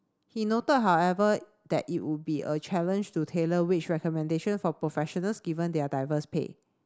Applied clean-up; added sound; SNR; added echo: none; none; none; none.